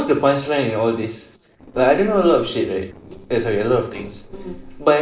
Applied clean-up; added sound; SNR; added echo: neural separator model SepFormer DNS4.